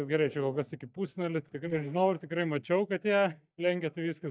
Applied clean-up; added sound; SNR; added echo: neural mask model DeepFilterNet 3.